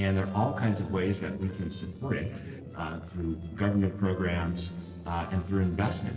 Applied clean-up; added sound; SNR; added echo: neural separator model SepFormer DNS4.